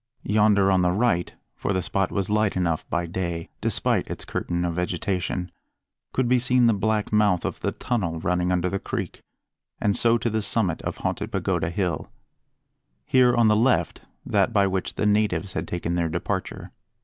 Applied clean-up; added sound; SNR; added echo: none; none; none; none.